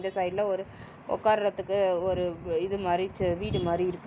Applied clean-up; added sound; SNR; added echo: none; none; none; none.